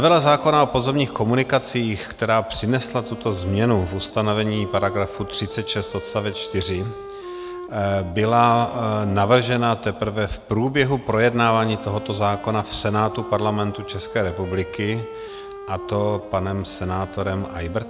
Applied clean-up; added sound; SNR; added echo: none; Wind instrument, woodwind instrument; 15 dB; none.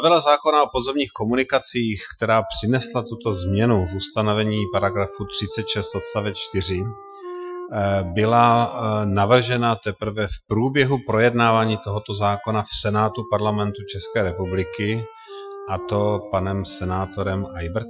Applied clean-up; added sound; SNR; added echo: classical method Wiener filter.